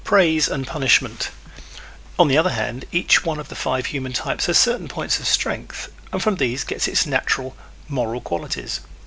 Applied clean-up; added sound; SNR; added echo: none; none; none; none.